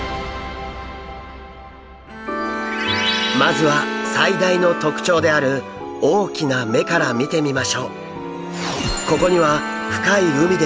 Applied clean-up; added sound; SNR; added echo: none; Bowed string instrument; 9 dB; none.